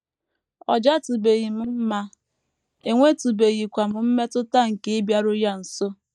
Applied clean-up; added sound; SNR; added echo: neural mask model DeepFilterNet 3.